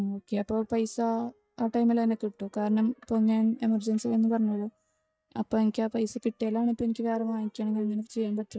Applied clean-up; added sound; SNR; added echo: neural mask model DeepFilterNet 3.